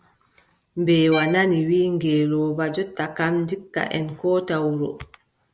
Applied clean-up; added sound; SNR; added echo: none; Bowed string instrument; 13 dB; none.